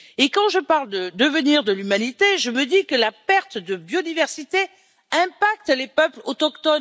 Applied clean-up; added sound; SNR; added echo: none; none; none; none.